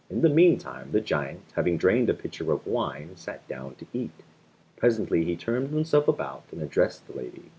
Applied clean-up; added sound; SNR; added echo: none; none; none; none.